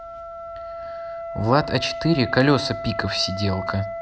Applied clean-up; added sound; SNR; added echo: none; Wind instrument, woodwind instrument; 8 dB; none.